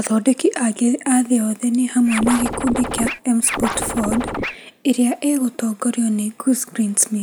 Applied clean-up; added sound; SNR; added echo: none; Scratching (performance technique); 6 dB; none.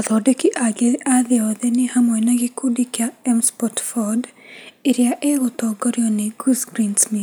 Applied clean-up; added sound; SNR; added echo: none; none; none; none.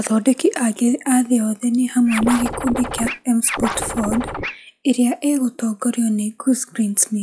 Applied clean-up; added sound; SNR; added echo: classical method log-MMSE.